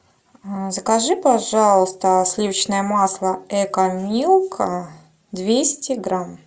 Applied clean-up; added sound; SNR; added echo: none; none; none; none.